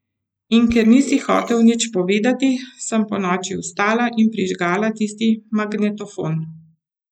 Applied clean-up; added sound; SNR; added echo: neural mask model Resemble Enhance denoiser.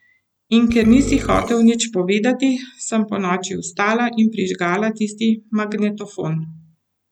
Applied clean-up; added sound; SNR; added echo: none; Burping, eructation; 8 dB; none.